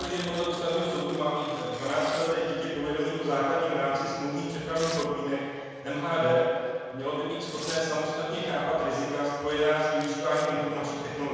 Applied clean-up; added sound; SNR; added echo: none; Tearing; 18 dB; reverberation time 1.9 s.